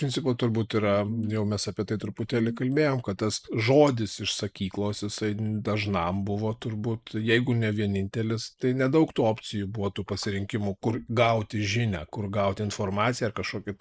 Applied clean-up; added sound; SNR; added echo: neural mask model Resemble Enhance denoiser.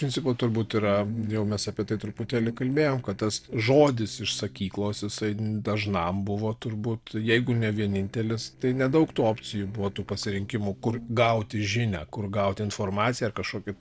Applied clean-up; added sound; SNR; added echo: neural separator model SepFormer DNS4.